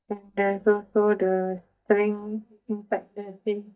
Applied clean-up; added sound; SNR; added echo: neural mask model DeepFilterNet 3.